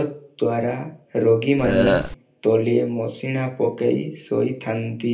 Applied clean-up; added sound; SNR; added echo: none; Burping, eructation; -2 dB; reverberation time 0.3 s.